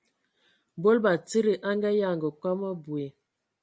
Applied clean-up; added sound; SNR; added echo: none; none; none; none.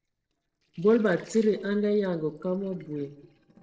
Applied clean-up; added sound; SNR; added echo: neural separator model SepFormer DNS4.